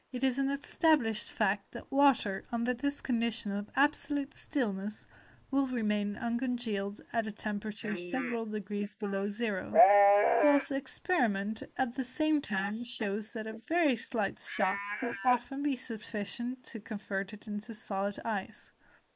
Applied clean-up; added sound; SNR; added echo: neural mask model Resemble Enhance denoiser.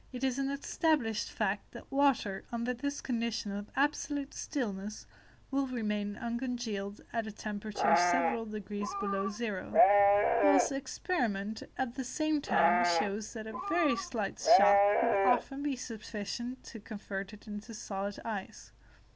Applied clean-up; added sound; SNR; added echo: none; Livestock, farm animals, working animals; -5 dB; none.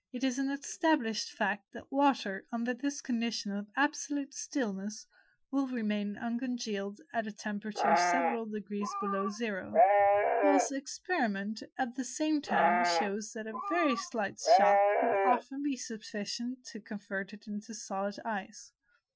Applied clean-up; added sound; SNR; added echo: classical method Wiener filter.